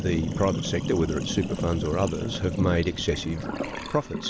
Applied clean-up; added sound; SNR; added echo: none; Sink (filling or washing); 4 dB; none.